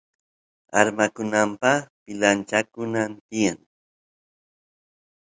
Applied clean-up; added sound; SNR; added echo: none; none; none; none.